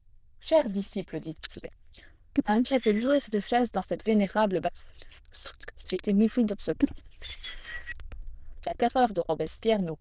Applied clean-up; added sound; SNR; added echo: neural diffusion model UNIVERSE++.